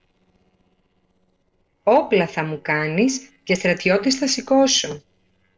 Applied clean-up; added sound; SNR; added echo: neural separator model SepFormer DNS4.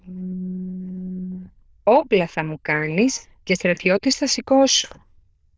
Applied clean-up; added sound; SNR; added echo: neural diffusion model UNIVERSE++.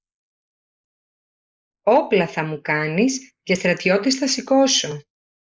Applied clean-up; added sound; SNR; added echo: neural mask model Resemble Enhance denoiser.